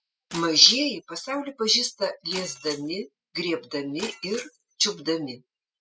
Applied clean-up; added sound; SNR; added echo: classical method spectral subtraction.